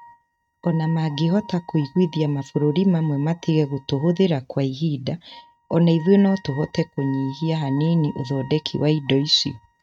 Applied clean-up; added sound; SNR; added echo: neural mask model RNNoise.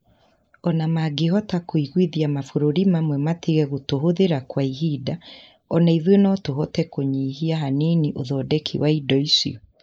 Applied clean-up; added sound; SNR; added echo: neural mask model Resemble Enhance denoiser.